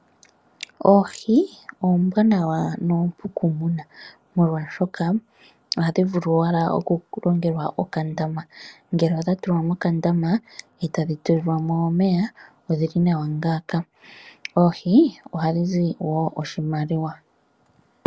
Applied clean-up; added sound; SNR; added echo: none; none; none; none.